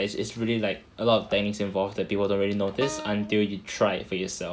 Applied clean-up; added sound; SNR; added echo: none; Wind instrument, woodwind instrument; 13 dB; none.